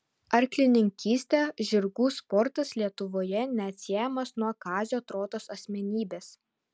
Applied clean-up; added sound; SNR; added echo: none; none; none; none.